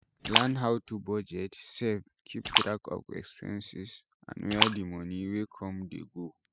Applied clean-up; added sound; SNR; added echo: classical method spectral subtraction.